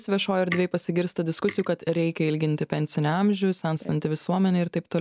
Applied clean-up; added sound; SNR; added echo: none; Tick; 16 dB; none.